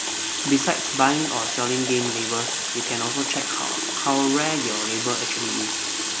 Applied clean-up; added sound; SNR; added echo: none; Water tap, faucet; 0 dB; none.